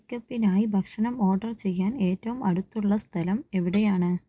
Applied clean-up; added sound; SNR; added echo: neural mask model DeepFilterNet 3.